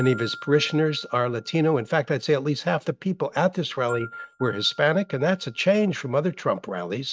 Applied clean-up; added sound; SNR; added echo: neural mask model RNNoise.